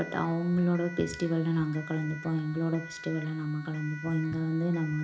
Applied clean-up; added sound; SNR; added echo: none; Siren; 16 dB; reverberation time 0.4 s.